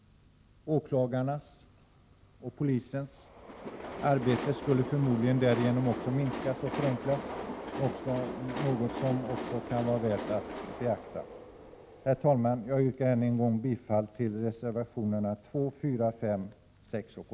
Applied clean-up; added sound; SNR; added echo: none; Train; 10 dB; none.